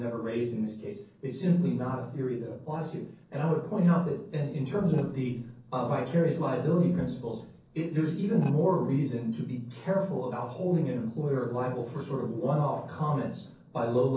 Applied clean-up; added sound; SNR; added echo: neural separator model SepFormer DNS4.